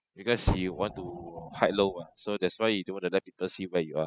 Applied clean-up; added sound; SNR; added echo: classical method spectral subtraction.